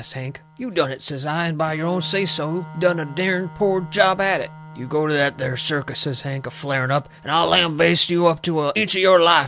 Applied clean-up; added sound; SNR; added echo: none; Organ; 20 dB; none.